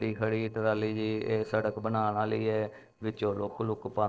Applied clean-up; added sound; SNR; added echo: neural separator model SepFormer DNS4.